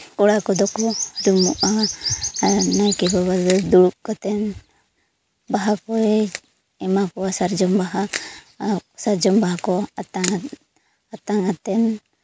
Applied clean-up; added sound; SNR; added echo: none; none; none; none.